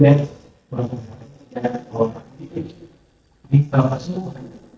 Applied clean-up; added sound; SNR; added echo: neural mask model DeepFilterNet 3.